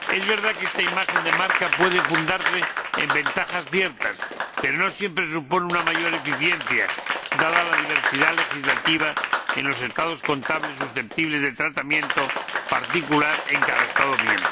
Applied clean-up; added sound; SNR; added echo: none; Applause; 1 dB; none.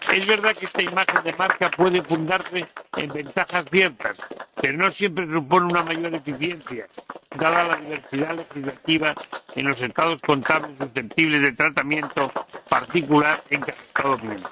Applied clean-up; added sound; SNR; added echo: neural mask model RNNoise.